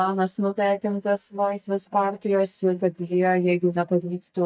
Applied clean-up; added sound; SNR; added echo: neural mask model DeepFilterNet 3.